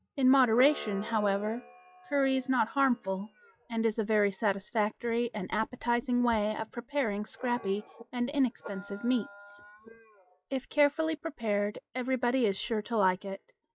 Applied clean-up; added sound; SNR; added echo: classical method log-MMSE.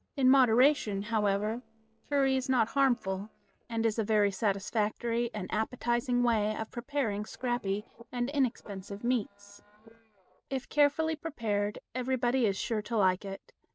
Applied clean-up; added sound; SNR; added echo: neural separator model SepFormer DNS4.